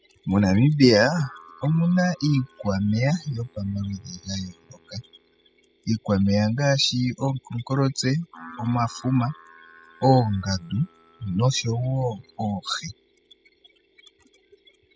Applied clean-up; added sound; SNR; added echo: classical method spectral subtraction.